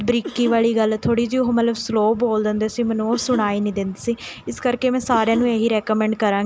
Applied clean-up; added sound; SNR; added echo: none; Cough; 16 dB; none.